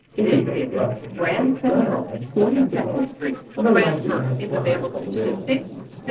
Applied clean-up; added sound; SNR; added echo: neural separator model SepFormer DNS4.